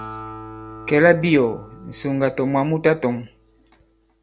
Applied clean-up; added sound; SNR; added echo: none; Acoustic guitar; 18 dB; none.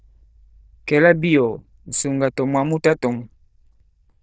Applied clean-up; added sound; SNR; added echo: neural diffusion model UNIVERSE++.